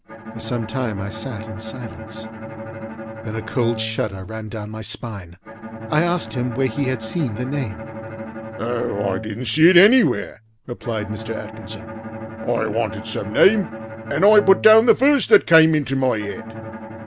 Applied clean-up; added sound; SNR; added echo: none; Bowed string instrument; 12 dB; none.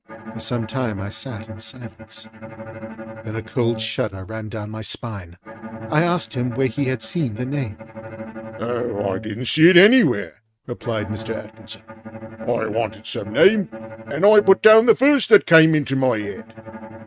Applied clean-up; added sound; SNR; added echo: neural mask model RNNoise.